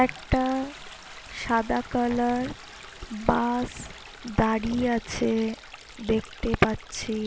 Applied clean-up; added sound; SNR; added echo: none; Toilet flush + Stream; 17 dB; none.